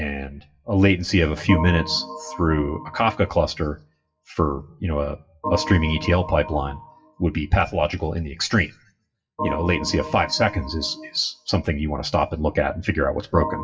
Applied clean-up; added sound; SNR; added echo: classical method WPE with log-MMSE.